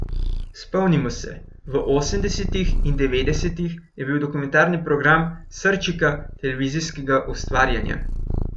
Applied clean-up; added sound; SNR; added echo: none; Purr; 4 dB; none.